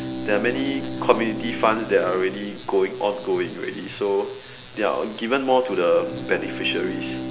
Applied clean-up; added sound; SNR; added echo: none; Bowed string instrument; 10 dB; none.